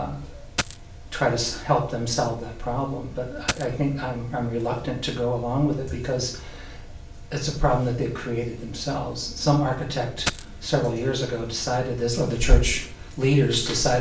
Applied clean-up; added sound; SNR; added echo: none; Coin (dropping); 5 dB; reverberation time 0.4 s.